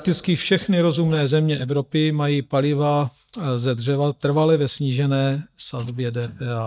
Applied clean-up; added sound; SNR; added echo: neural mask model DeepFilterNet 3.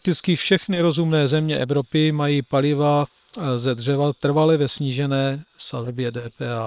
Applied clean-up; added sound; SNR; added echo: neural separator model SepFormer WHAM!.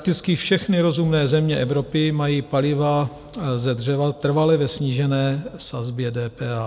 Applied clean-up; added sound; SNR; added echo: none; none; none; none.